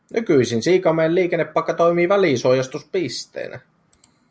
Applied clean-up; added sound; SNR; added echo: none; none; none; none.